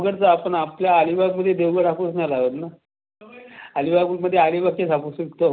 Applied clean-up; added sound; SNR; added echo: none; none; none; none.